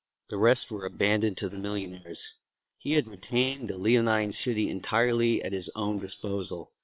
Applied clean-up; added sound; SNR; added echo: neural separator model SepFormer WHAM!.